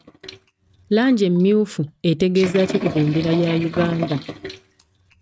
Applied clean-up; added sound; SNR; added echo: neural mask model RNNoise.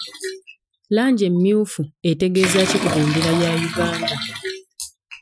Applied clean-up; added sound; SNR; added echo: classical method Wiener filter.